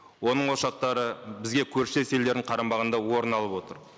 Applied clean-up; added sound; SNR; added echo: none; none; none; none.